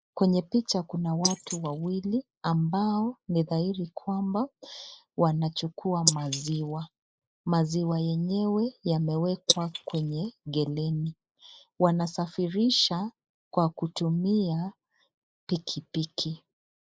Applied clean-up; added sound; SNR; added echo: neural mask model Resemble Enhance denoiser.